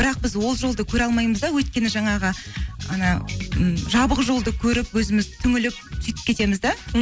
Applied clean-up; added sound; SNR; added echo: none; none; none; none.